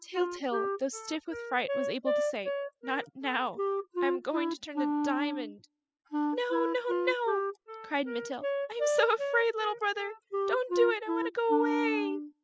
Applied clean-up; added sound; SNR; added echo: classical method spectral subtraction.